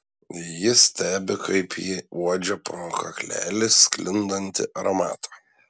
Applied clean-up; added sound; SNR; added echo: none; none; none; none.